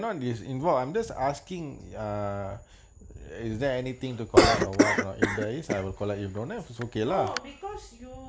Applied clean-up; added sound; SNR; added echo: none; Cough; -4 dB; none.